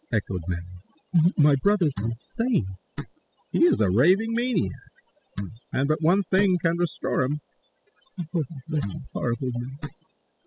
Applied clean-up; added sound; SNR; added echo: classical method spectral subtraction.